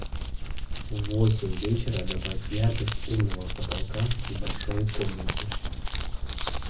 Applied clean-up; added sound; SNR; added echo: none; Crumpling, crinkling; -1 dB; reverberation time 0.4 s.